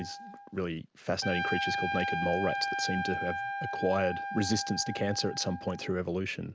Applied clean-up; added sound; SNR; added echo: none; Trumpet; 3 dB; none.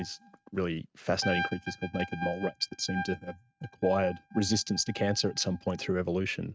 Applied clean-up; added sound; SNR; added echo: neural mask model RNNoise.